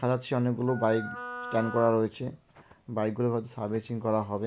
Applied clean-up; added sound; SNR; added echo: none; Wind instrument, woodwind instrument; 11 dB; none.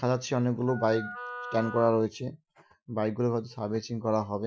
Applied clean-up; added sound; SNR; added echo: classical method Wiener filter.